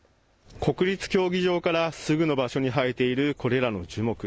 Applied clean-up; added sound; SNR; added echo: none; none; none; none.